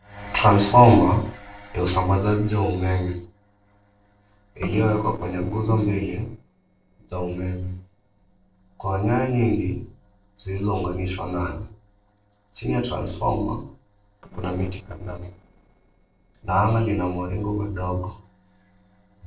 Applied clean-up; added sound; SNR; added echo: neural separator model SepFormer DNS4.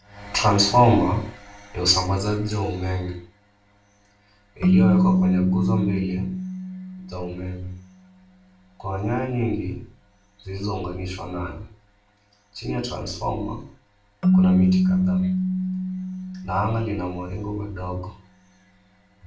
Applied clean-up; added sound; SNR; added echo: none; Keyboard (musical); 0 dB; reverberation time 0.4 s.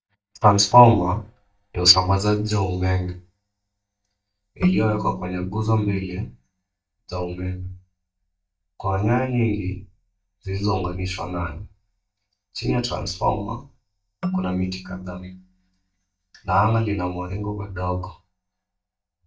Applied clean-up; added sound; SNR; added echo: neural mask model DeepFilterNet 3.